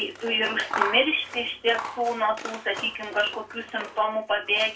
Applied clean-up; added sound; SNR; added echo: none; Scissors; 9 dB; reverberation time 0.2 s.